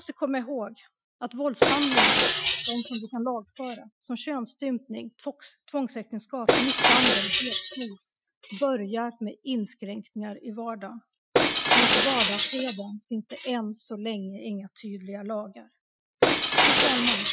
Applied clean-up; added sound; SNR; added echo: classical method Wiener filter.